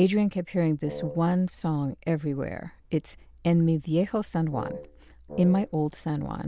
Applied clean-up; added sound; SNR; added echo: none; Wind instrument, woodwind instrument; 13 dB; none.